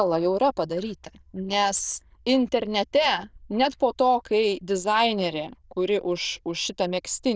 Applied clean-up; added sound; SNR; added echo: neural diffusion model UNIVERSE++.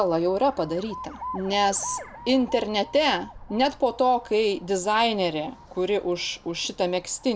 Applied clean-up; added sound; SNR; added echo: none; Alarm; 17 dB; none.